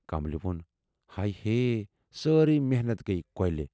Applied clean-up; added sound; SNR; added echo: none; none; none; none.